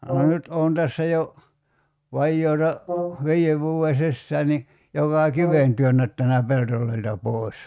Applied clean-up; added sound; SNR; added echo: neural mask model RNNoise.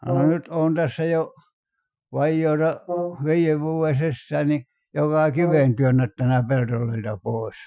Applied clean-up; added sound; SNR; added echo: classical method Wiener filter.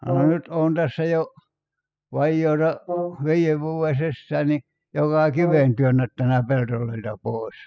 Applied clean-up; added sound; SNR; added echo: classical method spectral subtraction.